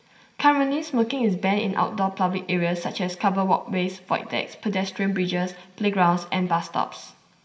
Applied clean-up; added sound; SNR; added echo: none; none; none; reverberation time 0.8 s.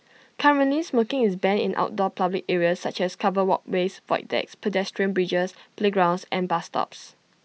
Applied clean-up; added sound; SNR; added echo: none; none; none; none.